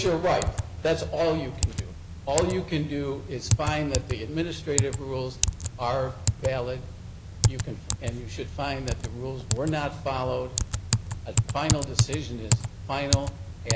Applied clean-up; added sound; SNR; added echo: none; Typing; 0 dB; none.